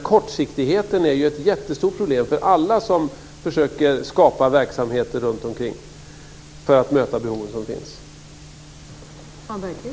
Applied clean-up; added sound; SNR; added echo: none; none; none; none.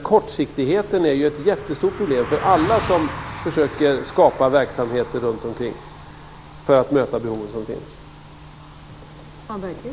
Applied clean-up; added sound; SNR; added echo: none; Car passing by; 14 dB; none.